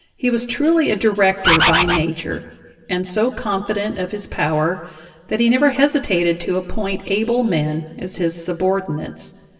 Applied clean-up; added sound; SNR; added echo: none; Bird; -4 dB; reverberation time 1.3 s.